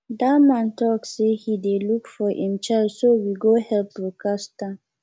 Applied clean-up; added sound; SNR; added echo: none; none; none; none.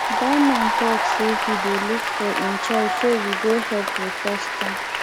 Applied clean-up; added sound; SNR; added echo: none; Applause / Cheering; -1 dB; none.